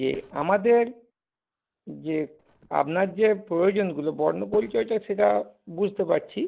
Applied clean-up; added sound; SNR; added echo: neural separator model SepFormer DNS4.